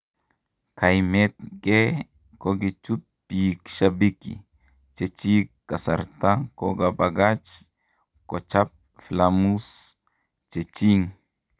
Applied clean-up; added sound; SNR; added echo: none; none; none; none.